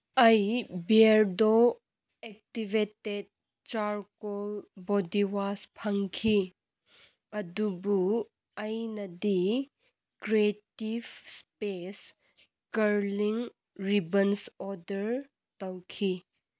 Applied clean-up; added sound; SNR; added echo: none; none; none; none.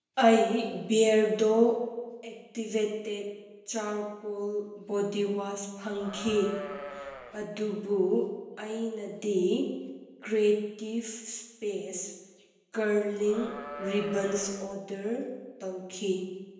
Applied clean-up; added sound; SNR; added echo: none; Livestock, farm animals, working animals; 11 dB; reverberation time 1.0 s.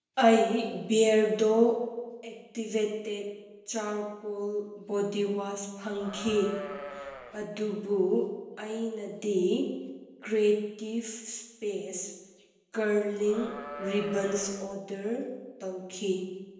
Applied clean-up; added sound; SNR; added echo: neural separator model SepFormer DNS4.